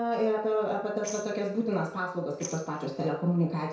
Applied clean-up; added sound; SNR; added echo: neural separator model SepFormer DNS4.